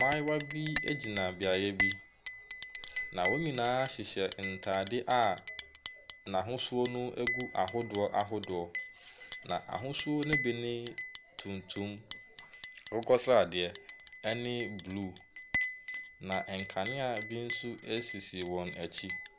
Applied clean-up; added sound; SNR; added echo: none; Chink, clink; -4 dB; none.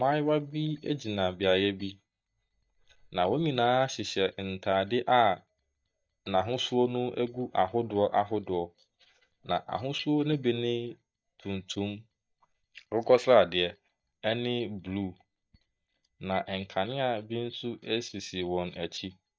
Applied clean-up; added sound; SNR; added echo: neural mask model DeepFilterNet 3.